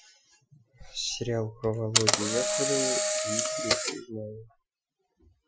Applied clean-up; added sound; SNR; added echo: classical method Wiener filter.